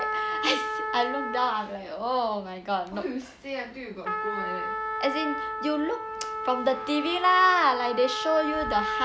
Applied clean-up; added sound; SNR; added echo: none; Trumpet; 5 dB; none.